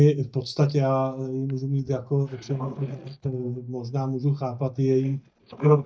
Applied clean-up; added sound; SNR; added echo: neural mask model DeepFilterNet 3.